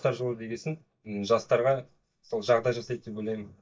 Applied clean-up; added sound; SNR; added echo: neural mask model DeepFilterNet 3.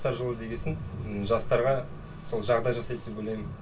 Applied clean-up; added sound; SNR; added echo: none; Vehicle; 18 dB; reverberation time 0.2 s.